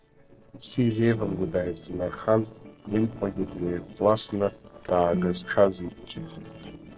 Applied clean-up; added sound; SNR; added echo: neural separator model SepFormer DNS4.